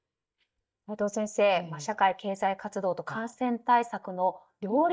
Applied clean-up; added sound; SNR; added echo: neural mask model DeepFilterNet 3.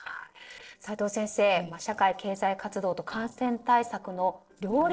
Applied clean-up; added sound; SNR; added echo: neural separator model SepFormer DNS4.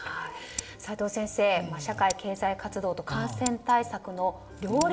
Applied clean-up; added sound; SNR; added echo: none; Scissors; 15 dB; reverberation time 0.4 s.